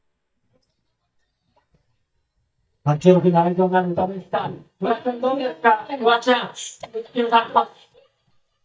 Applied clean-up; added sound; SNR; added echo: neural mask model DeepFilterNet 3.